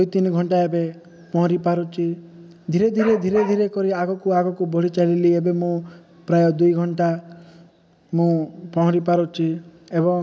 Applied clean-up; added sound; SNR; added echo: none; Bark; 12 dB; none.